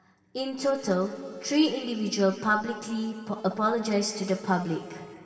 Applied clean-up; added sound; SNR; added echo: none; Telephone; 19 dB; reverberation time 2.4 s.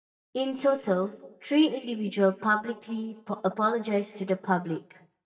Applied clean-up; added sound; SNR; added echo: neural mask model DeepFilterNet 3.